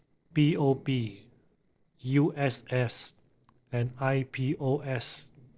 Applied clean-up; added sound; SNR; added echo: neural separator model SepFormer DNS4.